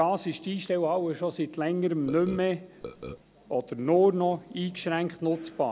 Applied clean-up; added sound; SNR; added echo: none; Burping, eructation; 13 dB; none.